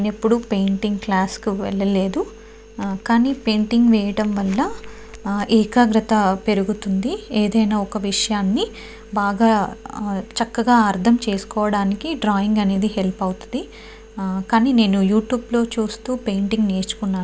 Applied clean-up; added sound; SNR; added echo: none; none; none; none.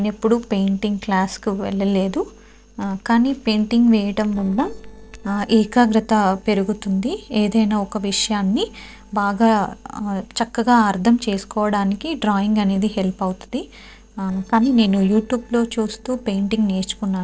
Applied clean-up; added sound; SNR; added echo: neural separator model SepFormer DNS4.